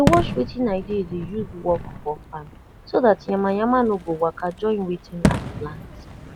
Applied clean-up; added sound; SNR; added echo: none; Fireworks; 5 dB; none.